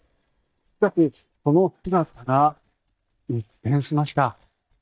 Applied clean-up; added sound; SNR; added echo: neural mask model DeepFilterNet 3.